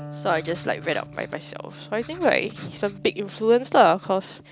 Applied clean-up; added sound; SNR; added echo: none; Electric guitar + Writing; 17 dB; none.